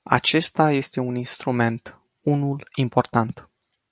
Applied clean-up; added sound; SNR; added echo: none; none; none; none.